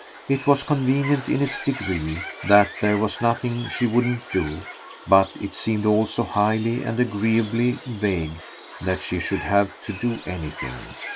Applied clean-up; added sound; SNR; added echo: none; Bird; 14 dB; none.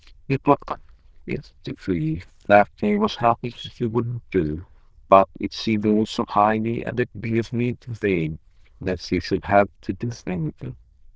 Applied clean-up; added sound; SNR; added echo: neural diffusion model UNIVERSE++.